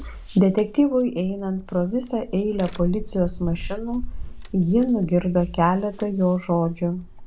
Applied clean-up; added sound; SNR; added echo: none; Crack; 12 dB; none.